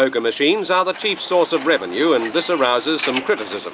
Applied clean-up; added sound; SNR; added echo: none; none; none; none.